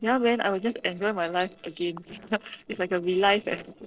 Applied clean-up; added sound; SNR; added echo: neural separator model SepFormer DNS4.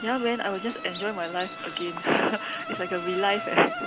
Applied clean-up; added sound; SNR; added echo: none; Insect; 9 dB; none.